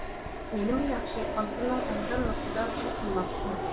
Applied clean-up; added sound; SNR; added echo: none; Fixed-wing aircraft, airplane; 0 dB; reverberation time 0.3 s.